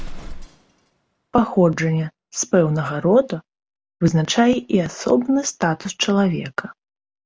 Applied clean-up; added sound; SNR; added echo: none; Explosion; 19 dB; none.